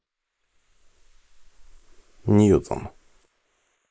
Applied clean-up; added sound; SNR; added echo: neural mask model Resemble Enhance denoiser.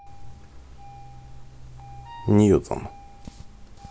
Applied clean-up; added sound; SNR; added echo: none; Wind instrument, woodwind instrument + Engine starting; 19 dB; none.